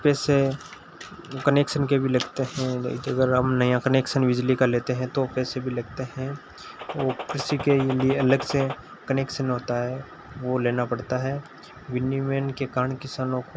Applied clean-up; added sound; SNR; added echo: none; Gunshot, gunfire; 9 dB; none.